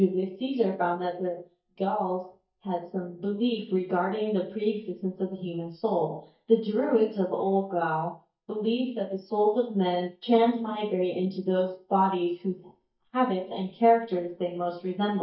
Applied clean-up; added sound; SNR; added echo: neural mask model DeepFilterNet 3.